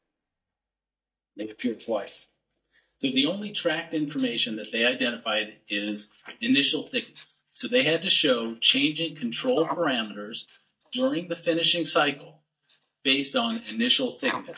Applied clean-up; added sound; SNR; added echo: neural mask model DeepFilterNet 3.